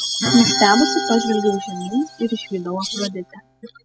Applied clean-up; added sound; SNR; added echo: classical method spectral subtraction.